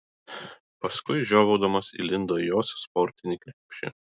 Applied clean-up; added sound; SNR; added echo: none; none; none; none.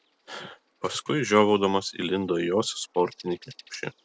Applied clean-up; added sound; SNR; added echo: neural separator model SepFormer DNS4.